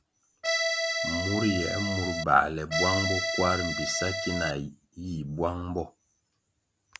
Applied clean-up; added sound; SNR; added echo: none; Accordion; -1 dB; none.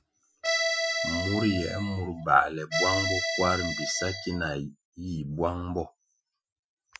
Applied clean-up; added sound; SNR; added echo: classical method Wiener filter.